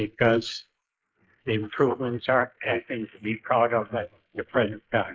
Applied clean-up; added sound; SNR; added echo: neural mask model Resemble Enhance denoiser.